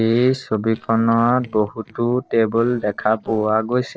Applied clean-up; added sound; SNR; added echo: neural separator model SepFormer DNS4.